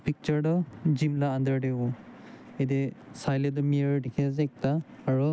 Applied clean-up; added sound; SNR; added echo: none; none; none; none.